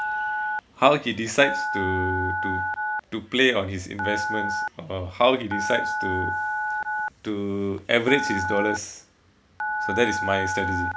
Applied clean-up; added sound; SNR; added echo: none; Telephone; 3 dB; none.